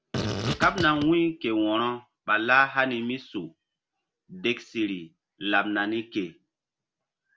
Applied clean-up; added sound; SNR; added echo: none; Fart; 3 dB; none.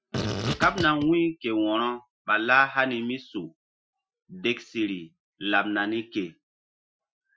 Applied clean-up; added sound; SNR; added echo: classical method Wiener filter.